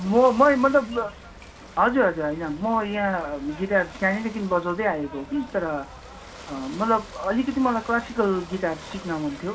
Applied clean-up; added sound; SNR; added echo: none; Ocean / Boat, Water vehicle; 18 dB; reverberation time 0.2 s.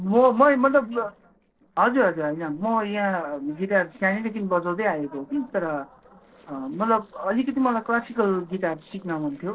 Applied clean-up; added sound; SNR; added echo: neural separator model SepFormer DNS4.